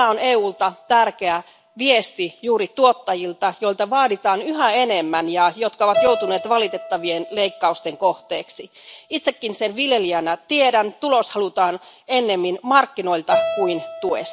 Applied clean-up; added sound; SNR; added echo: none; Keyboard (musical); 11 dB; none.